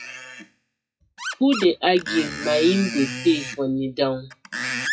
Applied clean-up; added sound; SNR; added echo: classical method WPE with log-MMSE.